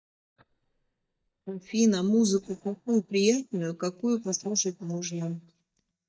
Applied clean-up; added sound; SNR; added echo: neural mask model DeepFilterNet 3.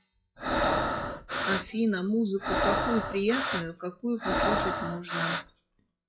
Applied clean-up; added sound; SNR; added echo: classical method WPE with log-MMSE.